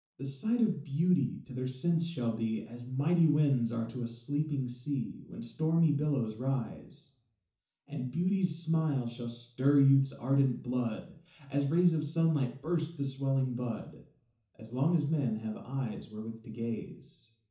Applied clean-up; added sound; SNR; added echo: none; none; none; reverberation time 0.9 s.